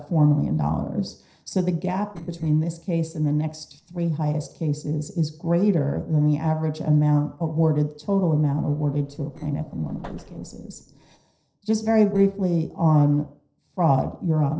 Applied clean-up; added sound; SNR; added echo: neural separator model SepFormer DNS4.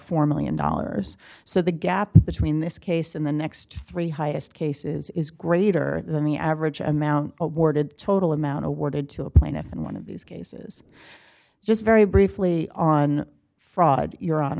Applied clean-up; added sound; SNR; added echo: none; none; none; none.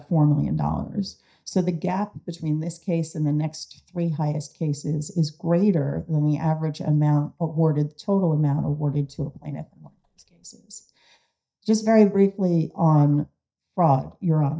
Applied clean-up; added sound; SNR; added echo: neural mask model DeepFilterNet 3.